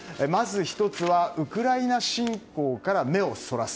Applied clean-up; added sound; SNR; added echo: none; none; none; none.